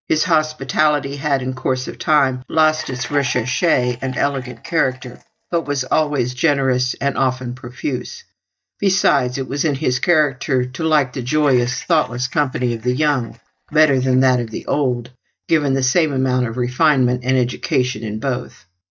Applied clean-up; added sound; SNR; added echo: neural mask model DeepFilterNet 3.